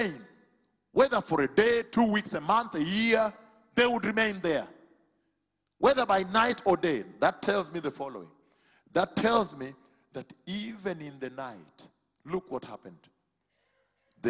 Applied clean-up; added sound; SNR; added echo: none; none; none; none.